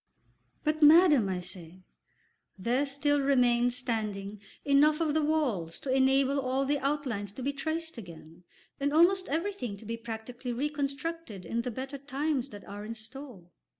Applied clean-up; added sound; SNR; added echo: none; none; none; none.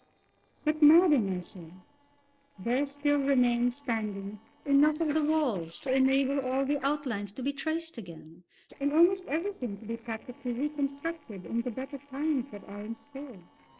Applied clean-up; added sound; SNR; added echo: neural separator model SepFormer DNS4.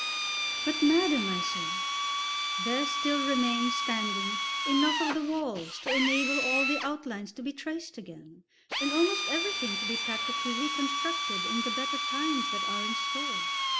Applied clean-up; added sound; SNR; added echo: none; Drill; -1 dB; none.